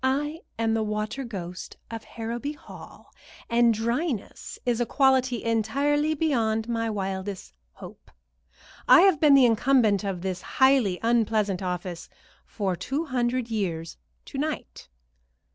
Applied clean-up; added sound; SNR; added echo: none; none; none; none.